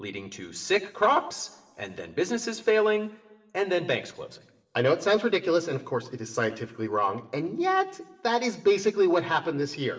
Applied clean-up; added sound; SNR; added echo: none; none; none; reverberation time 1.4 s.